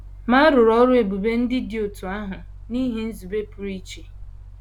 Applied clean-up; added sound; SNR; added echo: none; Mechanical fan; 17 dB; none.